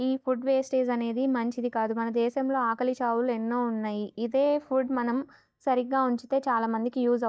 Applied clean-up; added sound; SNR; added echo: neural mask model DeepFilterNet 3.